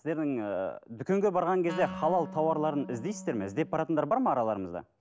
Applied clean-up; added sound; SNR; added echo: none; Wind instrument, woodwind instrument; 13 dB; none.